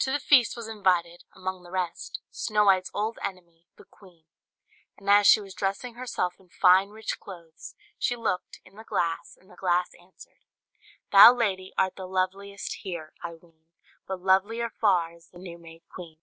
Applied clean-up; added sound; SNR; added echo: none; none; none; none.